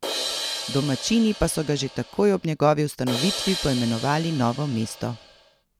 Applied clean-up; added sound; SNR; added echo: none; Crash cymbal; 9 dB; none.